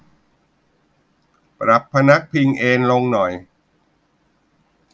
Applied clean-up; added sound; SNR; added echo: none; none; none; none.